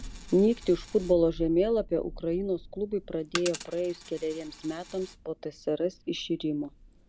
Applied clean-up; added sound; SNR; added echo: none; Thunder + Coin (dropping); 15 dB; none.